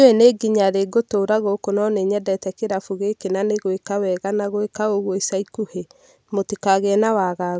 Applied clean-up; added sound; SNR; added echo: none; none; none; none.